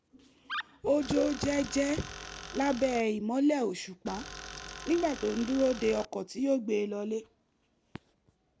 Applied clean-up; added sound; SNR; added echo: none; Animal + Tools; 11 dB; none.